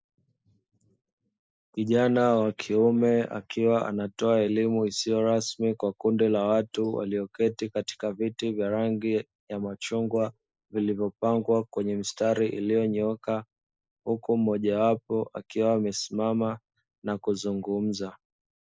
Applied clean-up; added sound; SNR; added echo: neural mask model Resemble Enhance denoiser.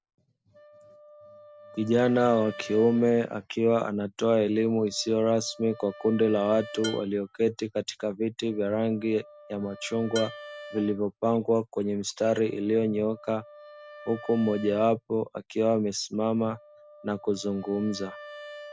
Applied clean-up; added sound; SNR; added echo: none; Wind instrument, woodwind instrument + Dishes, pots, and pans; 19 dB; none.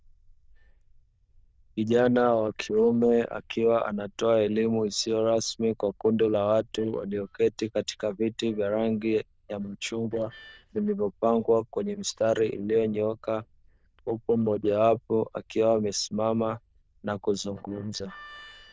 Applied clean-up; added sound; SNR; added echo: neural diffusion model UNIVERSE++.